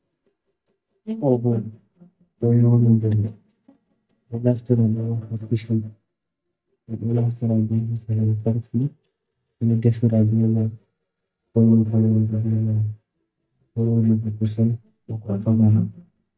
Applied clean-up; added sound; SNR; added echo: neural mask model DeepFilterNet 3.